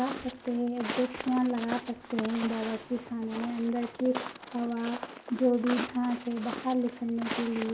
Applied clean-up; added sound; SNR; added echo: none; Walk, footsteps; 9 dB; none.